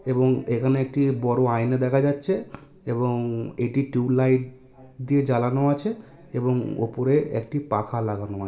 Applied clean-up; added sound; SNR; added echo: none; none; none; reverberation time 1.8 s.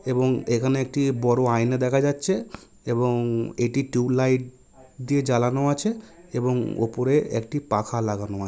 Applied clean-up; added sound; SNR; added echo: none; none; none; none.